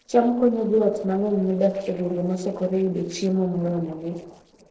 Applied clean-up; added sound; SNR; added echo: neural separator model SepFormer DNS4.